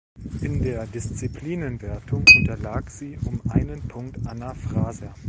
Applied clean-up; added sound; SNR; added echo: none; Chink, clink; -2 dB; none.